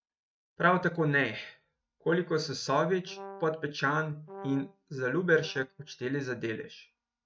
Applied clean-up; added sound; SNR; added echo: neural mask model RNNoise.